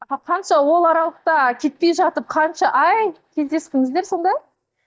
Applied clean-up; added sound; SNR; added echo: neural mask model DeepFilterNet 3.